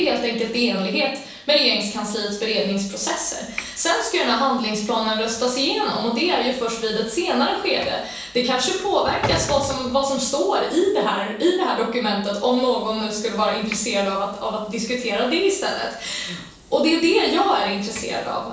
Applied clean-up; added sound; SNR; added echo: none; Sliding door / Train; 18 dB; reverberation time 0.7 s.